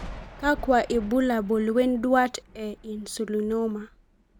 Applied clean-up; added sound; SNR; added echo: none; Thunder; 17 dB; none.